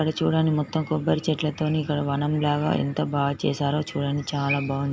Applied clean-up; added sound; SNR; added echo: none; none; none; none.